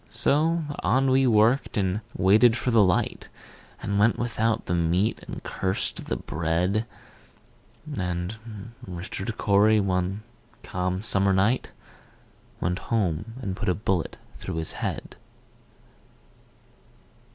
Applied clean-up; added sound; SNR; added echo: none; none; none; none.